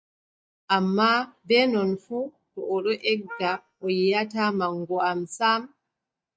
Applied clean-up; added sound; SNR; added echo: neural mask model DeepFilterNet 3.